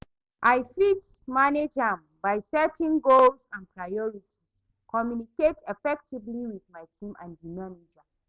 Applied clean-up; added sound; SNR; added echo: none; none; none; none.